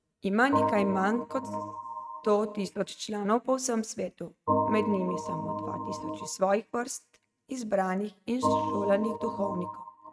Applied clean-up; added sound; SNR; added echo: neural mask model RNNoise.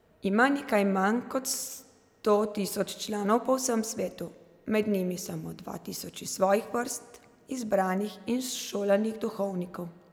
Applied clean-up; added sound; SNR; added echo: none; none; none; none.